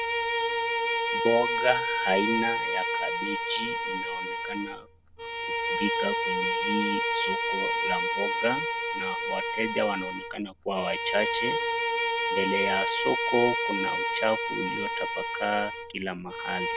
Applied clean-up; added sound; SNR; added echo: none; Bowed string instrument; -2 dB; none.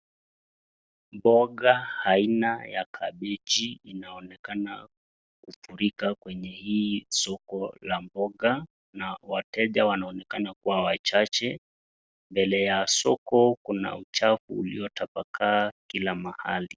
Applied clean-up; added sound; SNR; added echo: none; none; none; none.